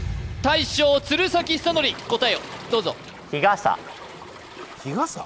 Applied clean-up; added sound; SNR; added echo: none; Waves, surf; 16 dB; none.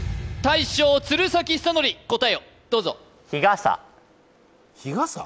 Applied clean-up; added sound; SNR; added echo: none; none; none; none.